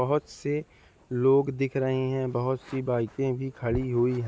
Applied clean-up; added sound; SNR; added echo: none; none; none; none.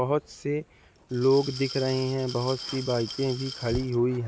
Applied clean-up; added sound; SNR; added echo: none; Glass; 13 dB; none.